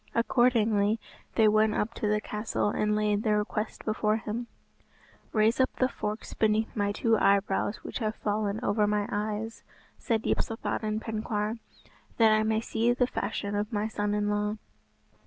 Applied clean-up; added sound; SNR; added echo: none; none; none; none.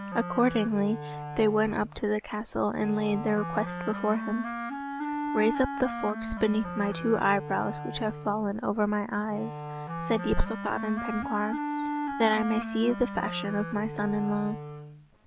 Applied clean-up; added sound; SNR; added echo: none; Wind instrument, woodwind instrument; 7 dB; none.